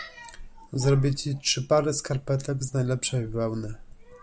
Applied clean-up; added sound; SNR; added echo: none; none; none; none.